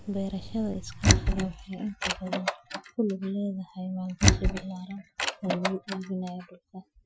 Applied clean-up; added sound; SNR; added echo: classical method Wiener filter.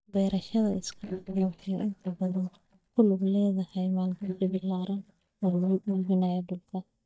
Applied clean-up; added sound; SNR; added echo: neural mask model DeepFilterNet 3.